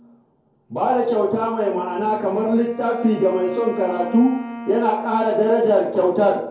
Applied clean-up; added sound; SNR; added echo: none; Wind instrument, woodwind instrument; 15 dB; reverberation time 2.2 s.